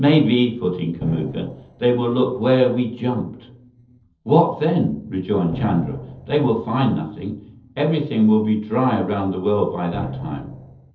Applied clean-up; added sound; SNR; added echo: neural separator model SepFormer DNS4.